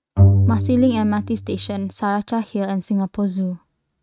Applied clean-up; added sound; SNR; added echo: neural mask model RNNoise.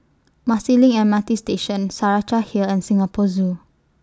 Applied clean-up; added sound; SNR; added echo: none; none; none; none.